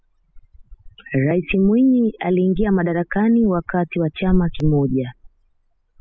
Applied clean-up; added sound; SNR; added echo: classical method spectral subtraction.